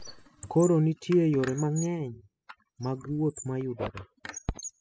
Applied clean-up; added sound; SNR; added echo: classical method spectral subtraction.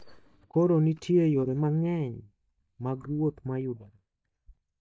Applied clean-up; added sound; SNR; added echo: neural mask model DeepFilterNet 3.